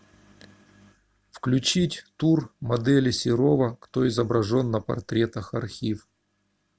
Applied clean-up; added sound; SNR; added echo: none; none; none; none.